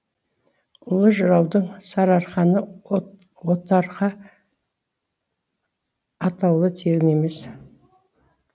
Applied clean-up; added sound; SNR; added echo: none; none; none; none.